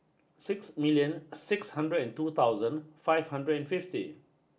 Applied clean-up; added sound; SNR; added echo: none; none; none; none.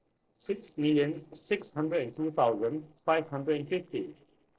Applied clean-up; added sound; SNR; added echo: neural separator model SepFormer DNS4.